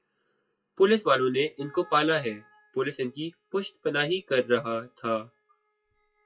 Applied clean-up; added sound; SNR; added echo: classical method WPE with log-MMSE.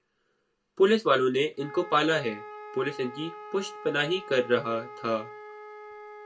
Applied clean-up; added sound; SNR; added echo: none; Wind instrument, woodwind instrument; 15 dB; reverberation time 0.2 s.